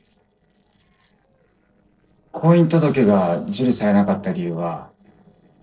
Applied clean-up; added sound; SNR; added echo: neural separator model SepFormer DNS4.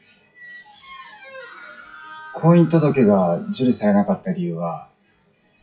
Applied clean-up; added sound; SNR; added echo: classical method WPE with log-MMSE.